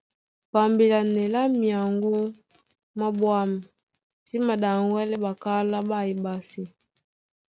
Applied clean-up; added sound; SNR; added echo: none; none; none; none.